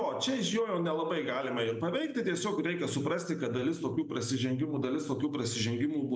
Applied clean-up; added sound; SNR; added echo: none; none; none; none.